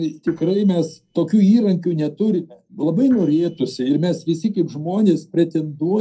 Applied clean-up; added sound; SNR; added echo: neural separator model SepFormer DNS4.